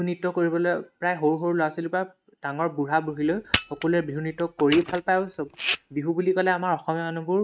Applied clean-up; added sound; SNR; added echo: neural mask model RNNoise.